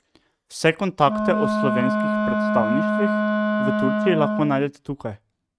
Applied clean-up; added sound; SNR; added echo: neural mask model RNNoise.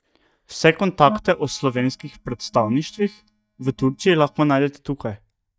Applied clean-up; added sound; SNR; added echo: neural mask model DeepFilterNet 3.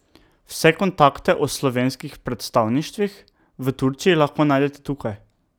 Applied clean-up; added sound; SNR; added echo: none; none; none; none.